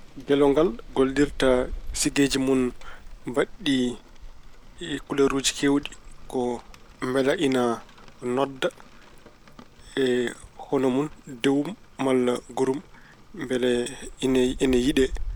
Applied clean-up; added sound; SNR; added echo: none; Rain; 14 dB; none.